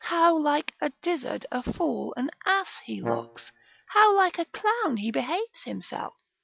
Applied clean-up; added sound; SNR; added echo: none; Brass instrument; 9 dB; none.